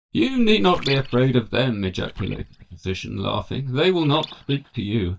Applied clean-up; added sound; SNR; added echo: neural mask model DeepFilterNet 3.